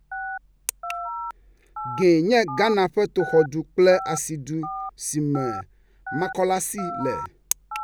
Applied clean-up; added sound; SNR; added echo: none; Telephone; 11 dB; none.